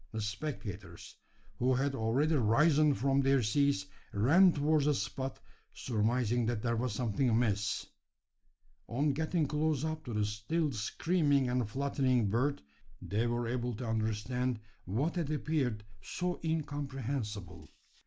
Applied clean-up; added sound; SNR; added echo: none; none; none; none.